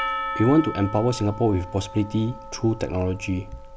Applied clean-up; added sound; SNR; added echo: none; Percussion; 10 dB; none.